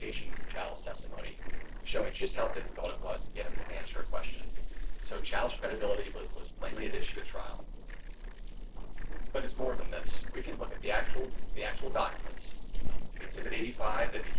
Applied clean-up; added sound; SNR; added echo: neural separator model SepFormer DNS4.